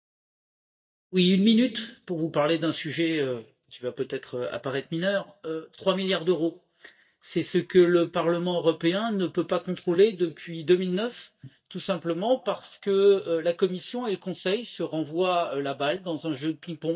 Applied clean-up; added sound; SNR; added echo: neural mask model DeepFilterNet 3.